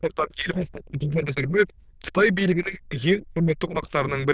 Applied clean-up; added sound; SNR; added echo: neural diffusion model UNIVERSE++.